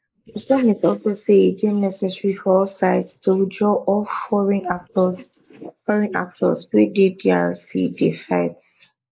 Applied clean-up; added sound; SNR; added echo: neural mask model Resemble Enhance denoiser.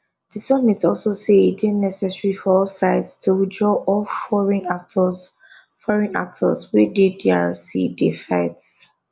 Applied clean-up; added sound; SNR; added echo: none; none; none; none.